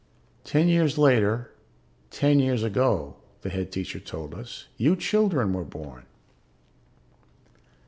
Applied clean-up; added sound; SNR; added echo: none; none; none; none.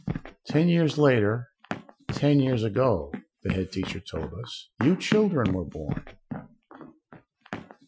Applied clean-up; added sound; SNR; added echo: classical method Wiener filter.